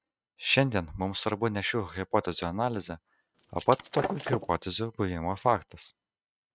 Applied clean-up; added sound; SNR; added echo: neural mask model RNNoise.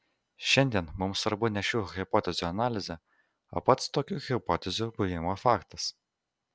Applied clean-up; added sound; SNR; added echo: none; none; none; none.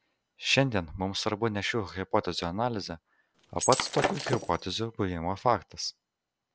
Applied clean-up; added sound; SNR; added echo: none; Shatter; 2 dB; none.